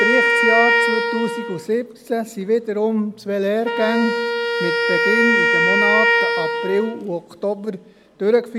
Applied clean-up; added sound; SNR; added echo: none; Wind instrument, woodwind instrument; -2 dB; none.